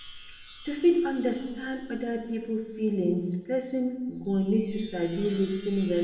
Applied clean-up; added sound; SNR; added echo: none; Chime; 12 dB; reverberation time 1.0 s.